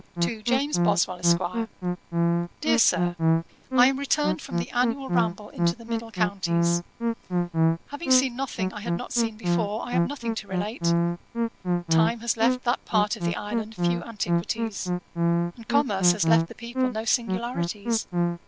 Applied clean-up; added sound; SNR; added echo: none; Musical instrument; -3 dB; none.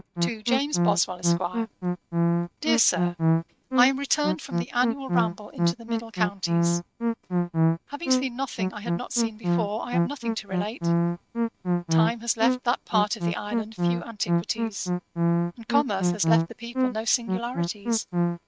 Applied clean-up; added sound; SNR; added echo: neural mask model RNNoise.